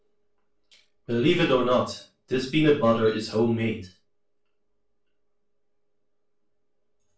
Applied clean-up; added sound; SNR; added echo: none; none; none; reverberation time 0.3 s.